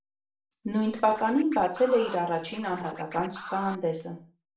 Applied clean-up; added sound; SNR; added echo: none; Scratching (performance technique); 15 dB; reverberation time 0.4 s.